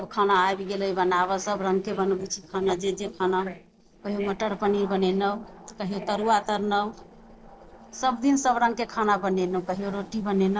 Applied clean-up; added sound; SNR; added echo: neural separator model SepFormer DNS4.